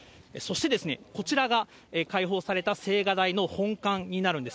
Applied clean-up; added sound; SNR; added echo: none; none; none; none.